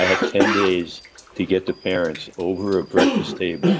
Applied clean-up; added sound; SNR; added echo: none; Cough; 1 dB; none.